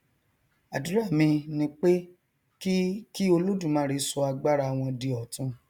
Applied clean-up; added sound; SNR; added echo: none; none; none; none.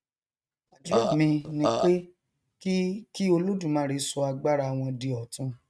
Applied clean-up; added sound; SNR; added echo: neural mask model RNNoise.